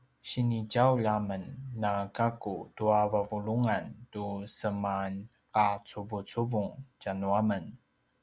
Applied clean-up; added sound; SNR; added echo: none; none; none; none.